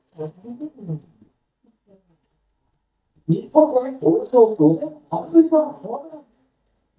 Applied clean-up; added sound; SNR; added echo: neural mask model DeepFilterNet 3.